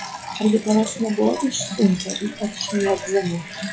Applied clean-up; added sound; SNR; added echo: classical method log-MMSE.